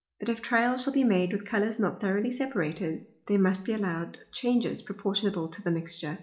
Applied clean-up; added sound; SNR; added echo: none; none; none; reverberation time 0.4 s.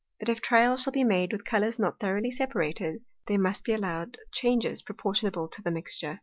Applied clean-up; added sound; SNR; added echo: none; none; none; none.